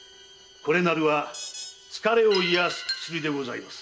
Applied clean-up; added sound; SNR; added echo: none; none; none; none.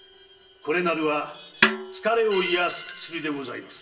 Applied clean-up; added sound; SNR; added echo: none; Snare drum; 2 dB; reverberation time 0.7 s.